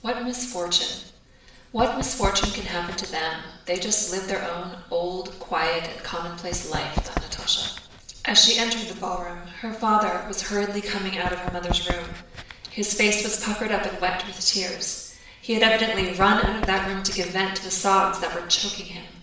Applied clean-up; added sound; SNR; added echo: none; Run; 11 dB; reverberation time 0.7 s.